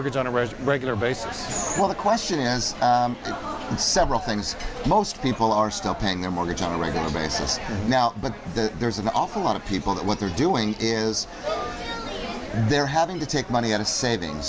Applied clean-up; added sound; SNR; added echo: none; none; none; none.